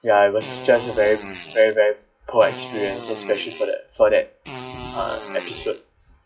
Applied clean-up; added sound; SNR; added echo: classical method WPE with log-MMSE.